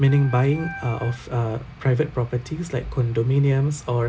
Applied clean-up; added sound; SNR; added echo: none; Organ; 16 dB; none.